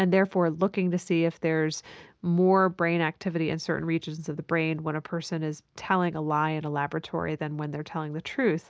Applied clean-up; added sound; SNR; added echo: none; none; none; none.